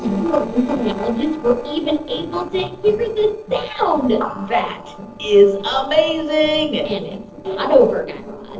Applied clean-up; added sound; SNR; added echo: neural separator model SepFormer DNS4.